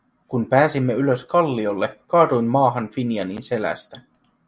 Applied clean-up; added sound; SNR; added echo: none; none; none; none.